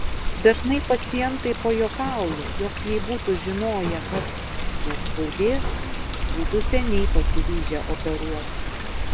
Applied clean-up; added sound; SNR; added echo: none; Water; -2 dB; none.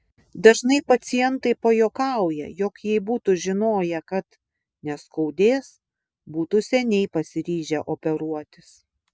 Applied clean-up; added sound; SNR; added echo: none; none; none; none.